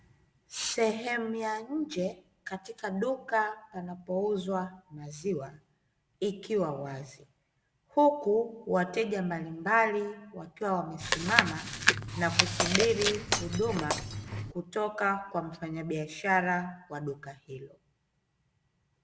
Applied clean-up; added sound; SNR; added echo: none; Chewing, mastication + Glass; -2 dB; none.